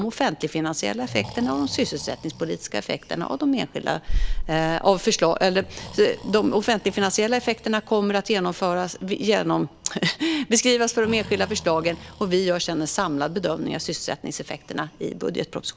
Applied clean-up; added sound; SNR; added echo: none; Breathing; 11 dB; none.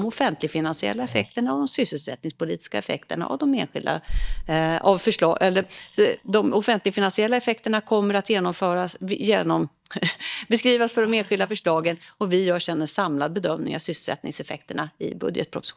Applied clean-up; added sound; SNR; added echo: neural mask model DeepFilterNet 3.